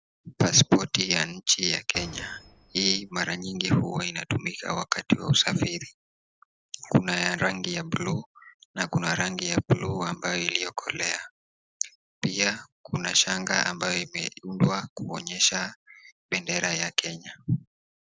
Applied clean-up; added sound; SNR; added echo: none; Door; 18 dB; none.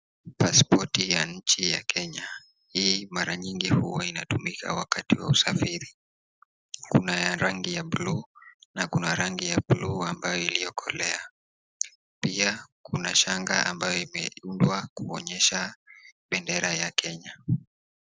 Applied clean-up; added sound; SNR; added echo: none; none; none; none.